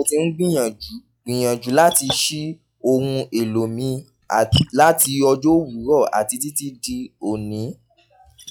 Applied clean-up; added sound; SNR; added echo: classical method log-MMSE.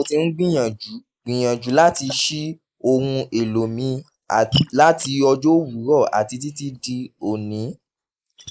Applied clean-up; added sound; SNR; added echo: neural mask model Resemble Enhance denoiser.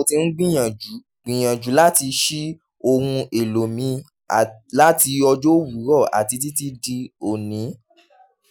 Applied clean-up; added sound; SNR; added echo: none; none; none; none.